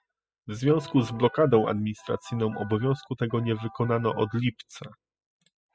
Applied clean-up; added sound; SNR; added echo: classical method spectral subtraction.